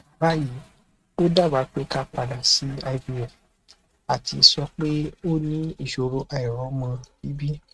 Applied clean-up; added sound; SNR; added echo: neural mask model RNNoise.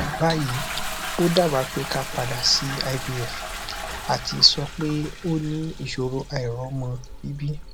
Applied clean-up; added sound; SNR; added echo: none; Toilet flush; 7 dB; none.